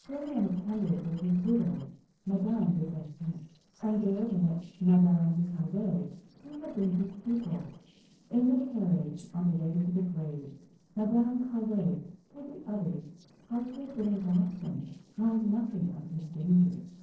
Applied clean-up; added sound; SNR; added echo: neural separator model SepFormer DNS4.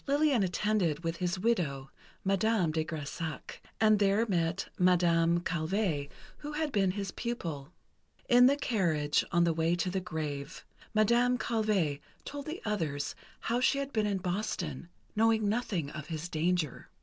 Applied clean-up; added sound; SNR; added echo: none; none; none; none.